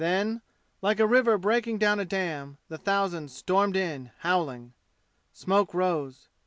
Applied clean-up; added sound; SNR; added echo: none; none; none; none.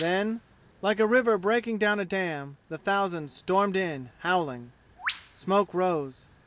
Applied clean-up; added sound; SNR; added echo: none; Bird vocalization, bird call, bird song; 15 dB; none.